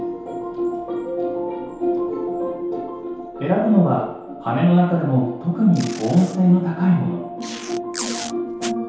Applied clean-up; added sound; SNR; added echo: none; Packing tape, duct tape; 15 dB; reverberation time 0.8 s.